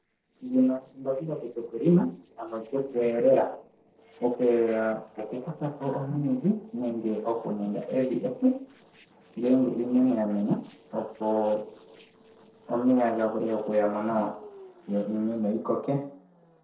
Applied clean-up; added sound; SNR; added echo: neural separator model SepFormer DNS4.